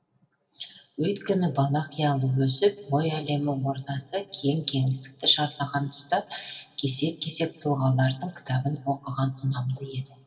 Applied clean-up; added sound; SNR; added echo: none; none; none; reverberation time 1.5 s.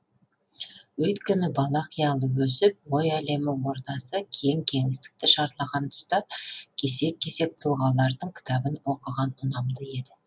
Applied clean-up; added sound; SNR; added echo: none; none; none; none.